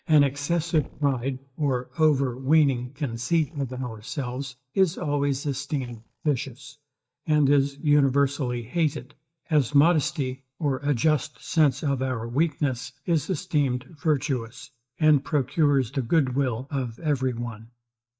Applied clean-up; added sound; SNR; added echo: neural mask model DeepFilterNet 3.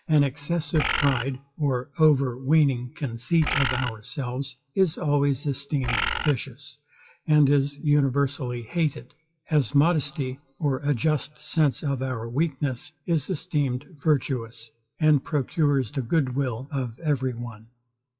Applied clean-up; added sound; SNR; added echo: classical method WPE with log-MMSE.